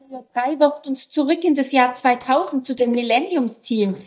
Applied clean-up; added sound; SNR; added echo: neural mask model DeepFilterNet 3.